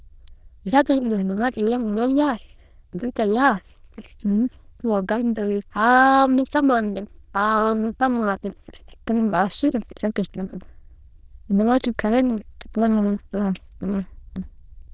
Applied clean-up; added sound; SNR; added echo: neural diffusion model UNIVERSE++.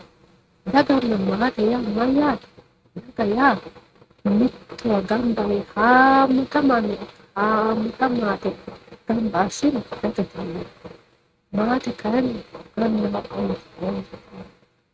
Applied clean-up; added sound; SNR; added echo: neural mask model RNNoise.